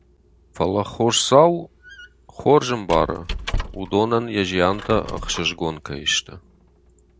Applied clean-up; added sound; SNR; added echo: none; Squeak; 13 dB; none.